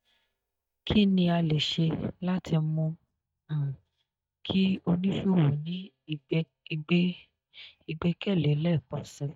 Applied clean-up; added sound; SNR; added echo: neural mask model DeepFilterNet 3.